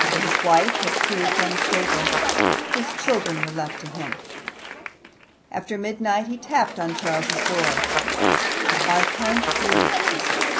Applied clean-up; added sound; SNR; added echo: none; Fart + Applause; -3 dB; none.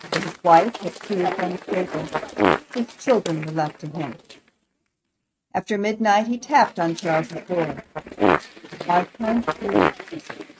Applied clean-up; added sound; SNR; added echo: neural mask model RNNoise.